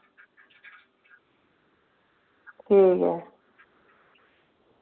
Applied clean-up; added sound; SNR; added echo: none; none; none; none.